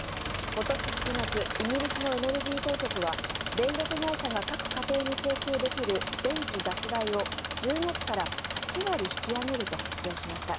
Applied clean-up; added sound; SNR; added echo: none; Engine; 0 dB; none.